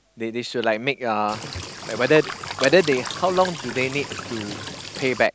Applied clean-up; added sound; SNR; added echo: none; Cricket / Water; 10 dB; none.